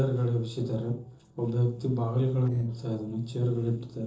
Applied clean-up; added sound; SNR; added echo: neural separator model SepFormer DNS4.